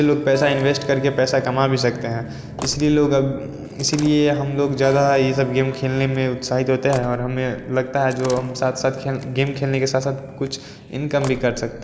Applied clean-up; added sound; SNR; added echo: none; Slam + Acoustic guitar; 18 dB; none.